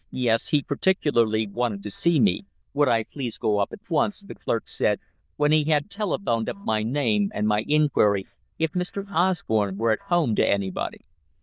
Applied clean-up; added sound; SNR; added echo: neural diffusion model UNIVERSE++.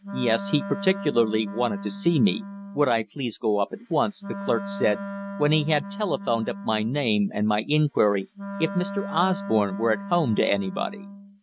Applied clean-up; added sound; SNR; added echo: neural mask model RNNoise.